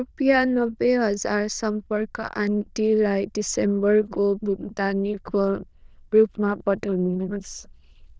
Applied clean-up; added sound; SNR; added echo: neural diffusion model UNIVERSE++.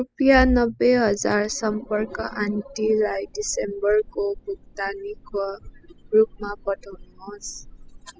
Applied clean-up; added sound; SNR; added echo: classical method spectral subtraction.